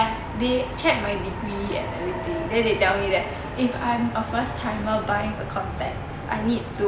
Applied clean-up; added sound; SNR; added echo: none; Traffic noise, roadway noise / Vehicle horn, car horn, honking; 18 dB; none.